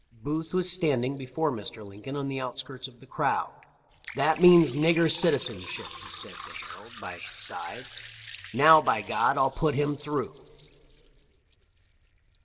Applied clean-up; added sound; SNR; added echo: neural separator model SepFormer DNS4.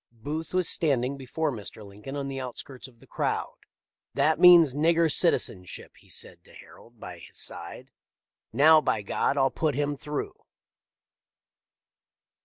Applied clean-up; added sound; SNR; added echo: none; none; none; none.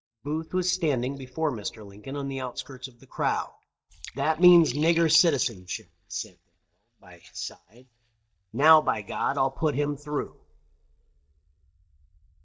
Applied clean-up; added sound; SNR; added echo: neural mask model DeepFilterNet 3.